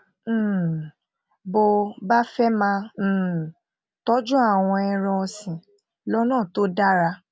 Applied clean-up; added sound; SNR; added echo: none; none; none; none.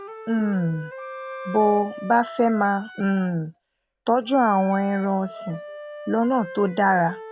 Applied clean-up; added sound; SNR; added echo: none; Wind instrument, woodwind instrument + Wind instrument, woodwind instrument; 15 dB; none.